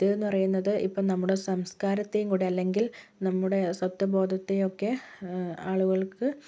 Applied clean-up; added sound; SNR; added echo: none; none; none; none.